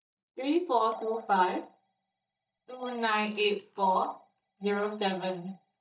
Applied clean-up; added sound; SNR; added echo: neural mask model DeepFilterNet 3.